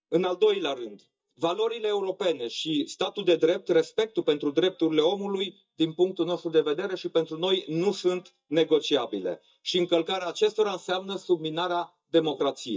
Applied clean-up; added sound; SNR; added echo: neural mask model DeepFilterNet 3.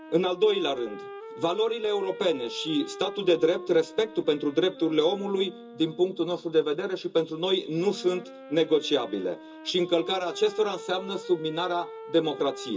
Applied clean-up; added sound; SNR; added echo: none; Wind instrument, woodwind instrument; 15 dB; reverberation time 0.2 s.